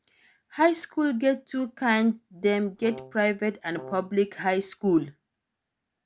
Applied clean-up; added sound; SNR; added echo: none; Brass instrument; 17 dB; none.